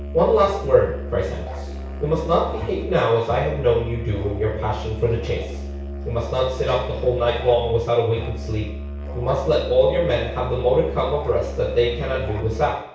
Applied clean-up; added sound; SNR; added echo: none; Musical instrument; 8 dB; reverberation time 0.6 s.